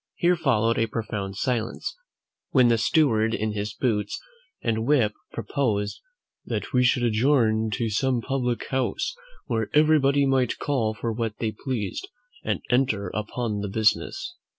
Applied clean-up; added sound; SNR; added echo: none; none; none; none.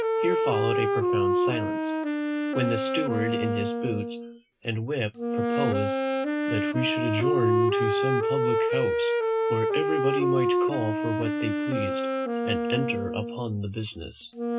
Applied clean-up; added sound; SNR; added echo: none; Wind instrument, woodwind instrument; -4 dB; reverberation time 0.2 s.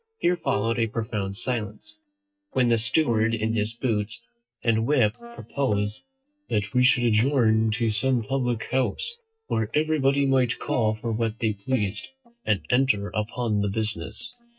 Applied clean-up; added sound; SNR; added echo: neural mask model DeepFilterNet 3.